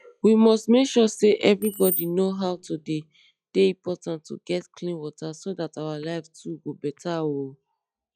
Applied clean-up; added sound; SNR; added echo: classical method log-MMSE.